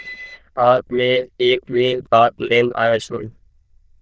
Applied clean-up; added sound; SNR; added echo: neural diffusion model UNIVERSE++.